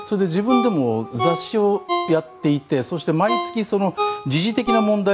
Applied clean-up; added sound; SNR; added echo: none; Ringtone; 7 dB; none.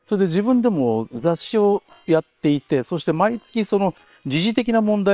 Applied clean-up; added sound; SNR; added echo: neural separator model SepFormer WHAM!.